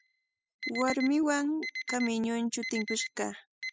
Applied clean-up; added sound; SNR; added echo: classical method spectral subtraction.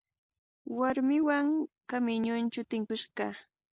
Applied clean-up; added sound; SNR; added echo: none; none; none; none.